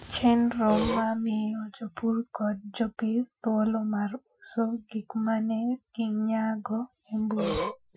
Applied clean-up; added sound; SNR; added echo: classical method Wiener filter.